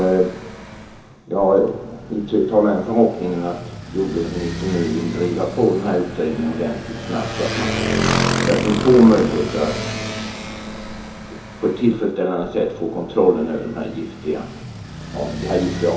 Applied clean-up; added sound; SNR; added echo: none; Motorcycle; 7 dB; reverberation time 0.7 s.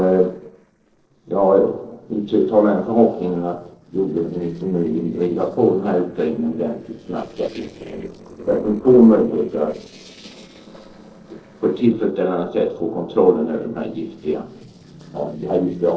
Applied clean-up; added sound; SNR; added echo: neural separator model SepFormer DNS4.